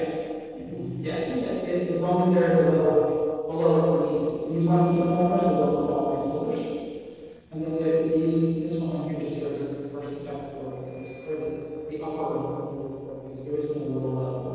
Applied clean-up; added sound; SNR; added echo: neural separator model SepFormer DNS4.